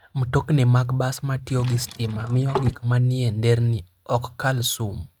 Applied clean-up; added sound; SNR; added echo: neural mask model RNNoise.